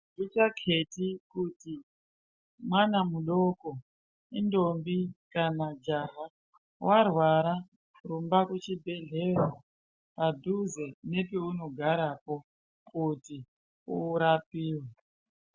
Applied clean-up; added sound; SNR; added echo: none; none; none; none.